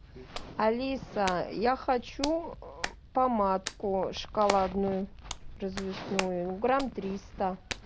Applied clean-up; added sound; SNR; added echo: none; Hands; 11 dB; none.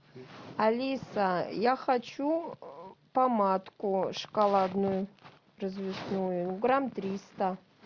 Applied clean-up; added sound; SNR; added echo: none; none; none; none.